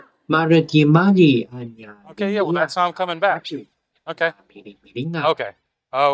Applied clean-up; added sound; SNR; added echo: neural mask model DeepFilterNet 3.